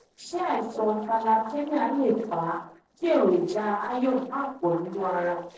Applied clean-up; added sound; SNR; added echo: neural separator model SepFormer DNS4.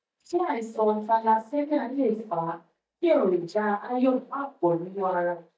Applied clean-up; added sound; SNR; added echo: neural mask model DeepFilterNet 3.